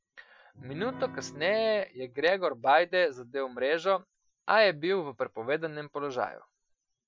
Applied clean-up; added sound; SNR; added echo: classical method Wiener filter.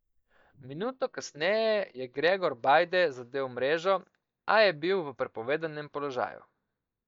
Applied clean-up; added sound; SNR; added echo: neural mask model DeepFilterNet 3.